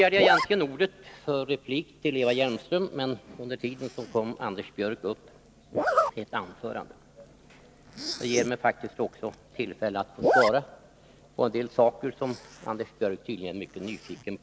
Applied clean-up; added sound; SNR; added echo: none; Zipper (clothing); 4 dB; none.